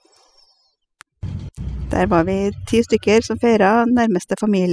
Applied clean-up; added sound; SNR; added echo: classical method spectral subtraction.